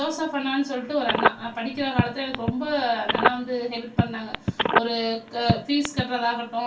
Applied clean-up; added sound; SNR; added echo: none; Telephone; -1 dB; reverberation time 0.2 s.